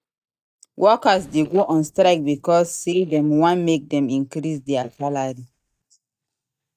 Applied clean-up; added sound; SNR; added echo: neural mask model DeepFilterNet 3.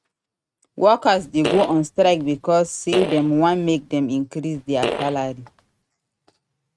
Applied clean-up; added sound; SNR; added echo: neural mask model RNNoise.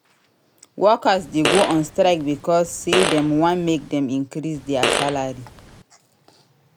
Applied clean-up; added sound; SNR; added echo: none; Fart; 5 dB; none.